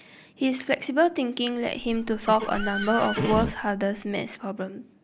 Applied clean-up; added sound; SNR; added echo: none; Livestock, farm animals, working animals; 6 dB; none.